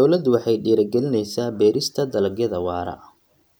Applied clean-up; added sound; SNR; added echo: none; none; none; none.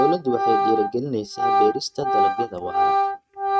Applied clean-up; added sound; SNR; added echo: neural mask model RNNoise.